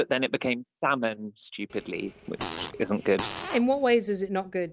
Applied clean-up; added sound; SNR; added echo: none; Fart; 8 dB; none.